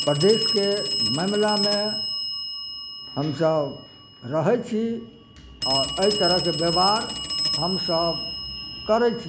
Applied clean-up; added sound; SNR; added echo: none; Telephone; 3 dB; none.